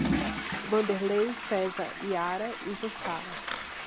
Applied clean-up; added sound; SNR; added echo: none; Coin (dropping) + Toilet flush / Water; 3 dB; none.